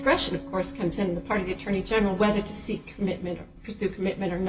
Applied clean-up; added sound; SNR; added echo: none; Bass guitar; 17 dB; reverberation time 0.2 s.